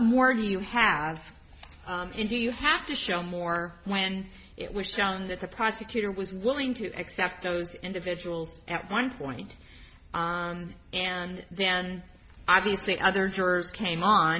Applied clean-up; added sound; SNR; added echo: none; none; none; none.